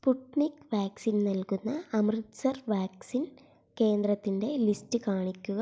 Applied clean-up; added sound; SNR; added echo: none; none; none; none.